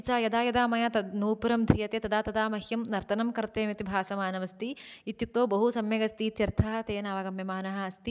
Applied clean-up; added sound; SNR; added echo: none; none; none; none.